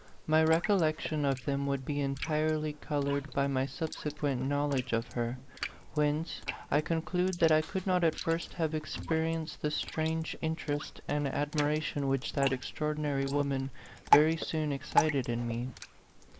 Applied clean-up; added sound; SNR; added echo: neural mask model Resemble Enhance denoiser.